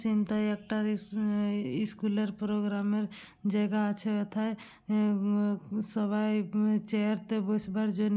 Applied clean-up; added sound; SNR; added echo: none; none; none; none.